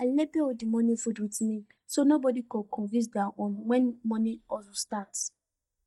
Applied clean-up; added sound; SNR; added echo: neural mask model DeepFilterNet 3.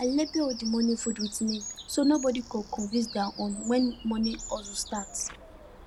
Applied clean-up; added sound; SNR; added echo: none; Bird vocalization, bird call, bird song; 12 dB; none.